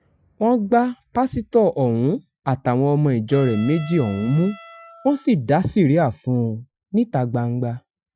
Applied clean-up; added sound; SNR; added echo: classical method Wiener filter.